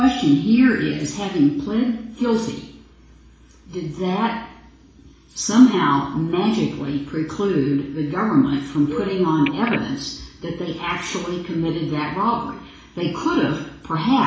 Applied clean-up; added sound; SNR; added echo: none; Telephone; 10 dB; reverberation time 0.7 s.